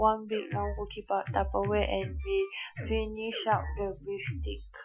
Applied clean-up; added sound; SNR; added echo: classical method Wiener filter.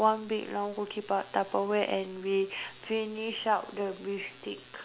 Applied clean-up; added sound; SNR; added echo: none; none; none; none.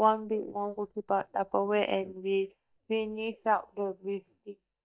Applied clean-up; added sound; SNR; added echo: neural mask model DeepFilterNet 3.